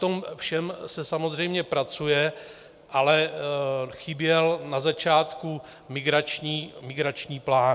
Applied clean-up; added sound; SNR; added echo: none; none; none; none.